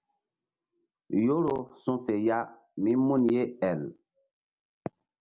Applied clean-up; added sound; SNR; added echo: none; none; none; none.